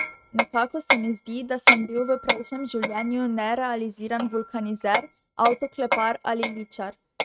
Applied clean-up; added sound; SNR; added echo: neural mask model RNNoise.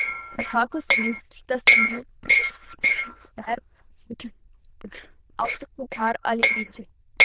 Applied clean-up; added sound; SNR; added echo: neural diffusion model UNIVERSE++.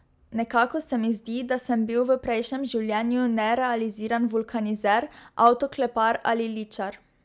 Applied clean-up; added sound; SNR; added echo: none; none; none; none.